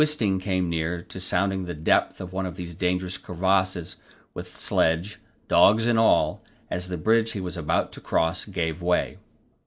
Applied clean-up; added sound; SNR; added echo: none; none; none; none.